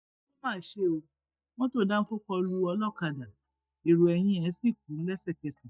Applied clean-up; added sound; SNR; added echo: neural mask model DeepFilterNet 3.